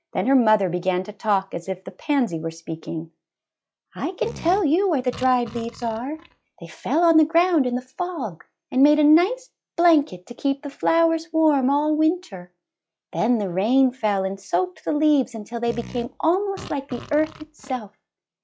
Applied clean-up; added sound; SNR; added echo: classical method log-MMSE.